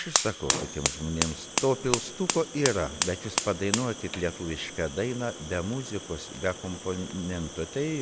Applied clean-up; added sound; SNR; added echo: none; Fire; 3 dB; none.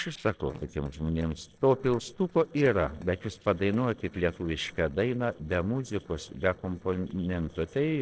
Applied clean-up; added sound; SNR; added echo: neural separator model SepFormer DNS4.